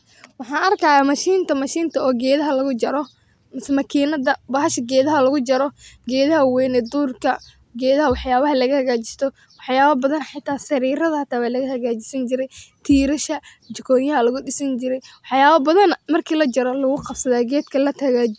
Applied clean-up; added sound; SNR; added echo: none; Bass drum; 15 dB; none.